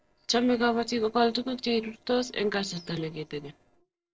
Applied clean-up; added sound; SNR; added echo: neural separator model SepFormer DNS4.